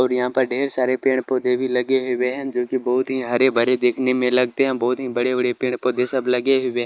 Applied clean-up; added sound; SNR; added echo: neural mask model Resemble Enhance denoiser.